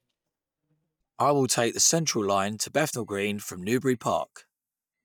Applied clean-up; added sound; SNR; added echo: neural mask model DeepFilterNet 3.